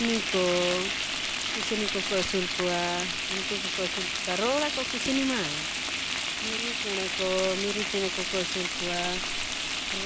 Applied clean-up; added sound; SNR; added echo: none; Frying (food); -1 dB; none.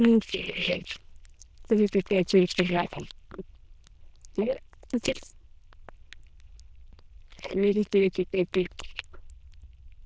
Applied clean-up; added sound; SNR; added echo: neural diffusion model UNIVERSE++.